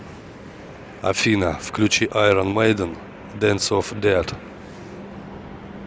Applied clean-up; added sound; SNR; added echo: none; none; none; none.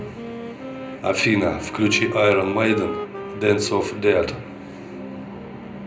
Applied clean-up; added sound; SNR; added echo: none; Wind instrument, woodwind instrument; 12 dB; reverberation time 0.5 s.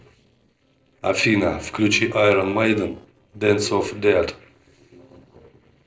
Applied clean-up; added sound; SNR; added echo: neural separator model SepFormer DNS4.